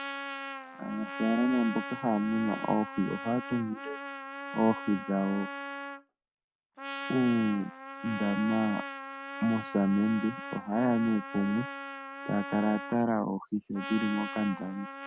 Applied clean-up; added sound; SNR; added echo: none; Trumpet; 9 dB; none.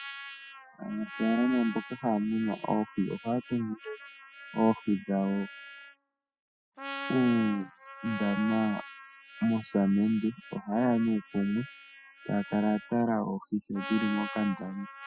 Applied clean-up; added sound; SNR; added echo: classical method spectral subtraction.